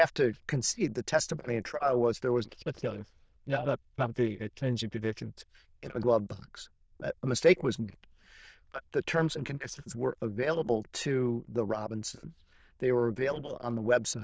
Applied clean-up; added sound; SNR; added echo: neural diffusion model UNIVERSE++.